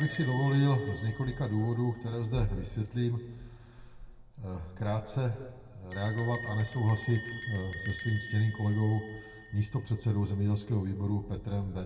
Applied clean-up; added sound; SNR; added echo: none; Bell; 15 dB; reverberation time 1.5 s.